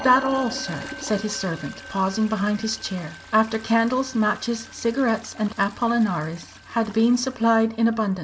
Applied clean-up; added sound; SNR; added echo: none; Toilet flush + Musical instrument; 16 dB; none.